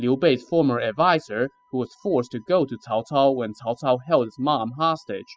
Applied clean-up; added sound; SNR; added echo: classical method spectral subtraction.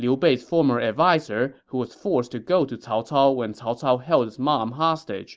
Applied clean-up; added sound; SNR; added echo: none; none; none; none.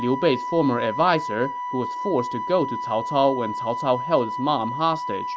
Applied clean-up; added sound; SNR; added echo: none; Wind instrument, woodwind instrument; 6 dB; none.